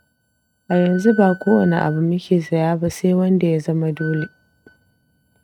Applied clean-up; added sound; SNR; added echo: neural mask model RNNoise.